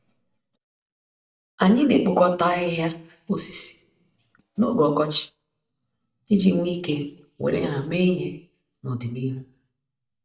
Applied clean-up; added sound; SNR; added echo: neural mask model DeepFilterNet 3.